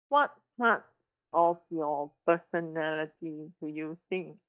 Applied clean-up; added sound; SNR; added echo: neural mask model DeepFilterNet 3.